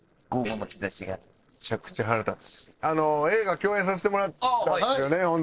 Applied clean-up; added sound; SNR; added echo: neural separator model SepFormer DNS4.